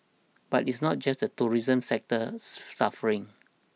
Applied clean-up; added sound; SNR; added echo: none; none; none; none.